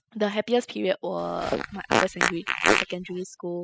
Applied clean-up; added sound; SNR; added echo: classical method spectral subtraction.